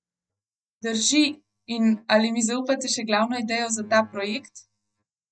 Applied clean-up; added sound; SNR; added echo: neural mask model DeepFilterNet 3.